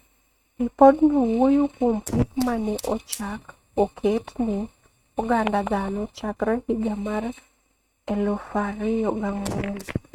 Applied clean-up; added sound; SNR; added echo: neural mask model RNNoise.